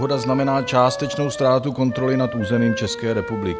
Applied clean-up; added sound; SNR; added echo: none; Wind instrument, woodwind instrument; 10 dB; none.